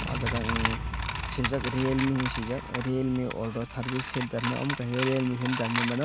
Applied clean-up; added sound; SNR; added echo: none; Coin (dropping) + Explosion; 4 dB; none.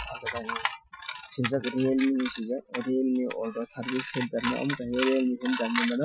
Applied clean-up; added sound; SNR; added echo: classical method Wiener filter.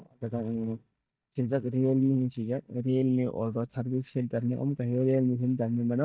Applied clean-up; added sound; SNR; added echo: neural mask model DeepFilterNet 3.